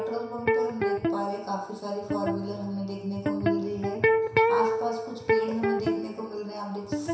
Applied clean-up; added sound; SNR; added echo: none; Electric guitar; -5 dB; reverberation time 0.7 s.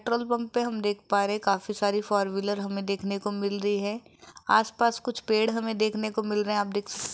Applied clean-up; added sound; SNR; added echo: none; none; none; none.